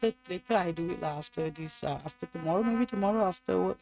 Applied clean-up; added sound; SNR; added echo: neural mask model RNNoise.